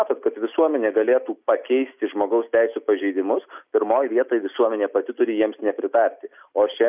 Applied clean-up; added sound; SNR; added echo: none; none; none; none.